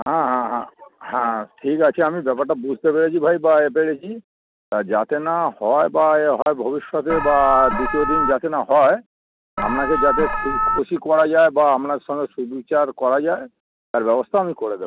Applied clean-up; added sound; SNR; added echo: none; Alarm; 1 dB; none.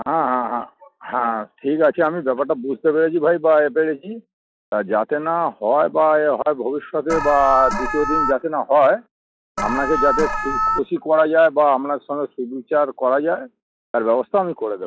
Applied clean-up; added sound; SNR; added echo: classical method log-MMSE.